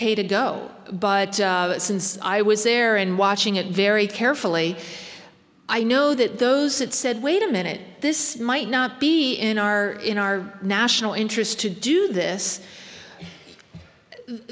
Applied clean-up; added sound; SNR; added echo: none; none; none; none.